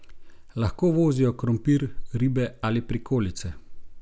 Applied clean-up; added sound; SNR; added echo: none; none; none; none.